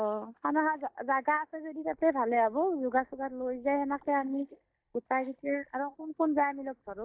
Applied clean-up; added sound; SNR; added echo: neural mask model DeepFilterNet 3.